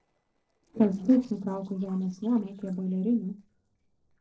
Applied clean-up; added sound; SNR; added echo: neural separator model SepFormer DNS4.